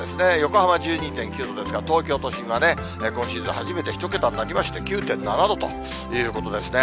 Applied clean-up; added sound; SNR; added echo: none; none; none; none.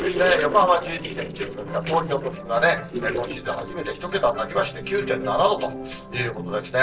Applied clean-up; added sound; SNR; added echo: neural separator model SepFormer DNS4.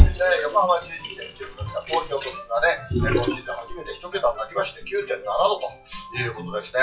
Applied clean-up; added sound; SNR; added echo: classical method WPE with log-MMSE.